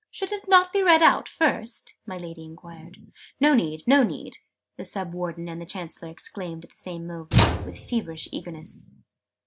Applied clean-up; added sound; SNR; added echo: none; Slam / Tools; -1 dB; none.